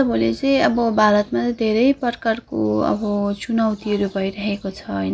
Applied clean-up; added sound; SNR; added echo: none; none; none; none.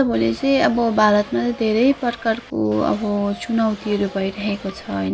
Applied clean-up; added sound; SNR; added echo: none; Subway, metro, underground / Doorbell; 20 dB; none.